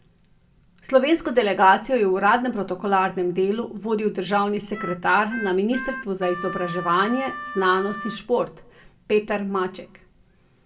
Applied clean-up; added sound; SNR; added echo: none; Harmonica; 11 dB; reverberation time 0.4 s.